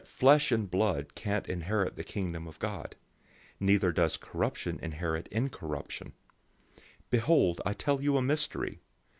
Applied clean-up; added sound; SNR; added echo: none; none; none; none.